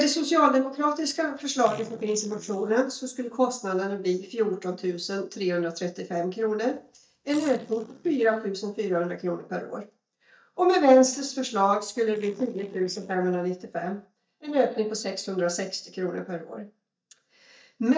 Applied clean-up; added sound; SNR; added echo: neural mask model DeepFilterNet 3.